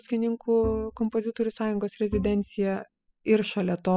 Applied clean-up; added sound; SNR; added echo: classical method spectral subtraction.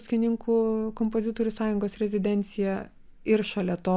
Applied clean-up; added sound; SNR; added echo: none; none; none; none.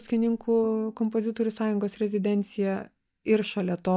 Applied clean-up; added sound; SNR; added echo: neural mask model DeepFilterNet 3.